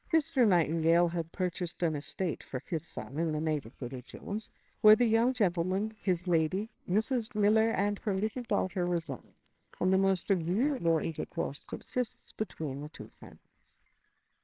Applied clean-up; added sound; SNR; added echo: neural separator model SepFormer WHAMR!.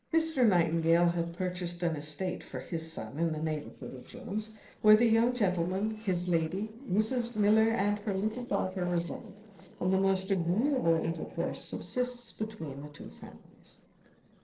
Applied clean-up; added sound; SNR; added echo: neural separator model SepFormer DNS4.